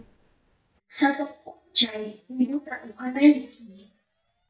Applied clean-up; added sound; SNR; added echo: neural mask model DeepFilterNet 3.